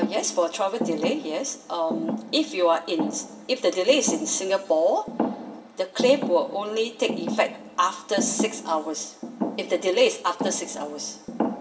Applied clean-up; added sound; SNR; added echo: none; Thump, thud; 7 dB; reverberation time 0.8 s.